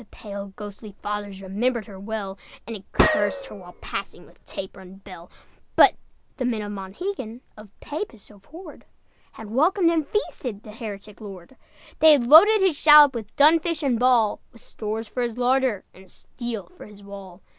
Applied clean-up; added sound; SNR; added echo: none; Gunshot, gunfire; 1 dB; none.